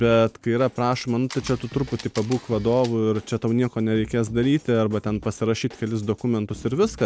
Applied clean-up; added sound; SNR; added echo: none; Camera + Drum kit; 20 dB; none.